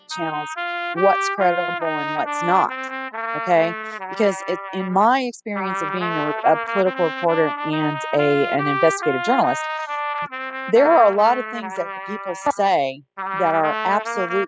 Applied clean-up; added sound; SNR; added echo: classical method spectral subtraction.